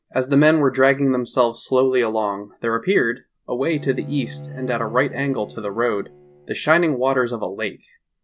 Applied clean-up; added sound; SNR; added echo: none; Bowed string instrument; 16 dB; none.